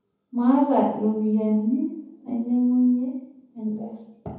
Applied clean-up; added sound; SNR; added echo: none; none; none; reverberation time 0.9 s.